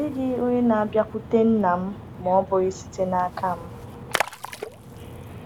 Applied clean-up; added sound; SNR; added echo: none; Splash, splatter; 11 dB; none.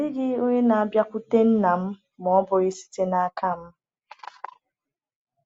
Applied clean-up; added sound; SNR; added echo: none; none; none; none.